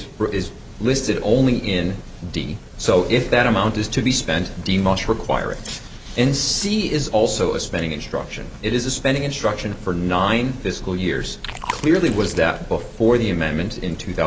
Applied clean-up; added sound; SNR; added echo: none; Chewing, mastication; 11 dB; none.